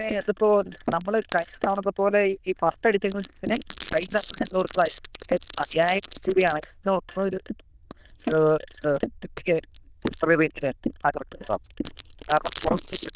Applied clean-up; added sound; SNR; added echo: neural diffusion model UNIVERSE++.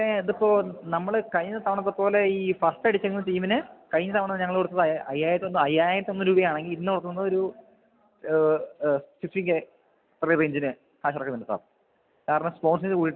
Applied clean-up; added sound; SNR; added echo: none; none; none; none.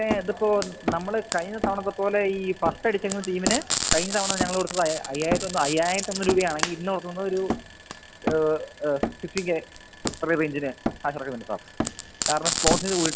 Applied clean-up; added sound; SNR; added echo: none; Frying (food) + Hammer; 3 dB; none.